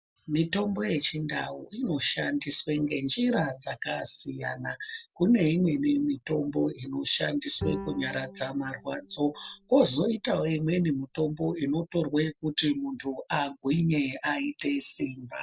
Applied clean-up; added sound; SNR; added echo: none; Bowed string instrument; 13 dB; none.